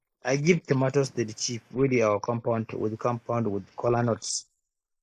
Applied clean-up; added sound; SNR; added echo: neural mask model Resemble Enhance denoiser.